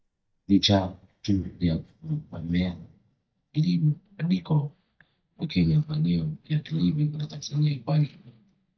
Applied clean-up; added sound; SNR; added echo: neural mask model DeepFilterNet 3.